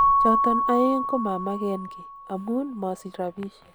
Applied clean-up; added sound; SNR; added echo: none; Keyboard (musical) / Bell; -1 dB; none.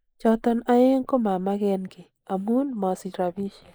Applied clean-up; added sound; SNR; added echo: neural mask model Resemble Enhance denoiser.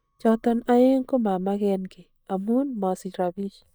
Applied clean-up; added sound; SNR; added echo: neural mask model DeepFilterNet 3.